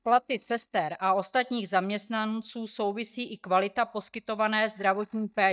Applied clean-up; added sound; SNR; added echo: neural mask model DeepFilterNet 3.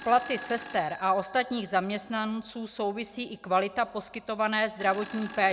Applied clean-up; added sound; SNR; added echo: none; Telephone; 10 dB; none.